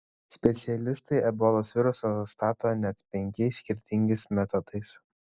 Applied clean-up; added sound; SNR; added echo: none; none; none; none.